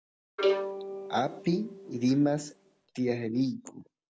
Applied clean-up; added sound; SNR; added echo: none; Bowed string instrument; 3 dB; none.